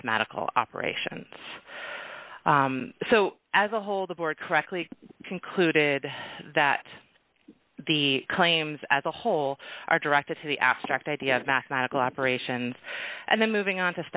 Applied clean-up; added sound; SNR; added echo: none; none; none; none.